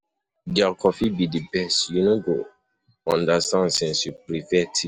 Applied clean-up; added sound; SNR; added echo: none; none; none; none.